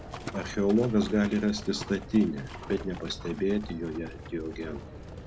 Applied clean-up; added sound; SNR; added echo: none; Livestock, farm animals, working animals; 12 dB; none.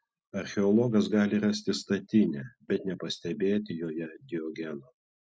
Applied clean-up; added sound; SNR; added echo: none; none; none; none.